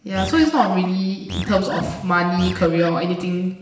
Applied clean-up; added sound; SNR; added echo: none; Animal; 13 dB; reverberation time 1.0 s.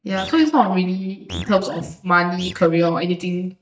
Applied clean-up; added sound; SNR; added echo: neural mask model DeepFilterNet 3.